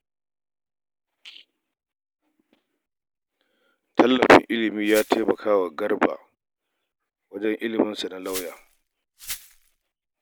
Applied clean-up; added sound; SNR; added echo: none; Glass; 14 dB; none.